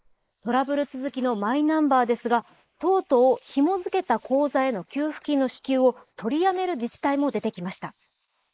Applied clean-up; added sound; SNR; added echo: neural mask model Resemble Enhance denoiser.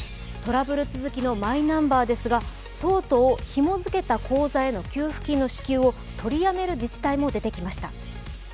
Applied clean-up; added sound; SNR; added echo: none; Mechanical fan; 15 dB; none.